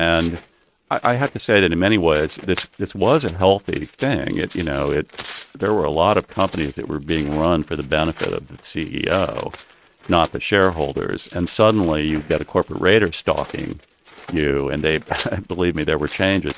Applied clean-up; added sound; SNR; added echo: neural mask model RNNoise.